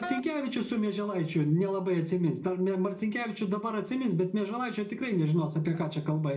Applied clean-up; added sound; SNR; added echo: none; Wind instrument, woodwind instrument; 10 dB; reverberation time 0.3 s.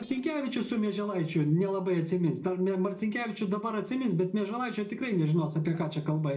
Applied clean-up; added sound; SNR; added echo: neural separator model SepFormer DNS4.